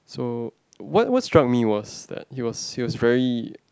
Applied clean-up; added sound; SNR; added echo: none; none; none; none.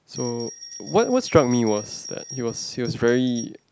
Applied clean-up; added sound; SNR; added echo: none; Bell; 16 dB; none.